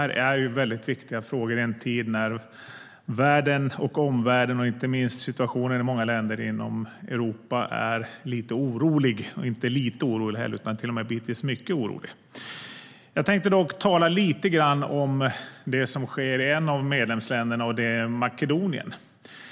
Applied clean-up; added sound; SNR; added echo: none; none; none; none.